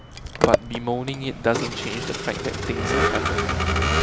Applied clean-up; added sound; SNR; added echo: none; Vehicle; -4 dB; none.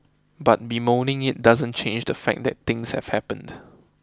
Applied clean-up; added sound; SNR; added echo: none; none; none; none.